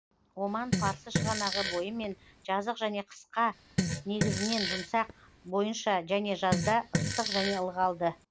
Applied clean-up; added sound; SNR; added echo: none; Fart; 2 dB; none.